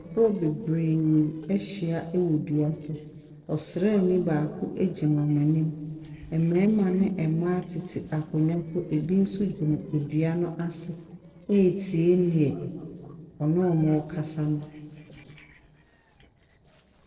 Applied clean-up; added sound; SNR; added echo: neural separator model SepFormer DNS4.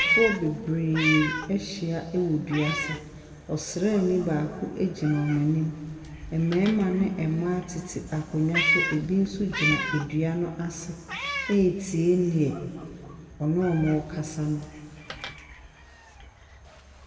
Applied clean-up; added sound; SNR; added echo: none; Meow; 7 dB; reverberation time 2.2 s.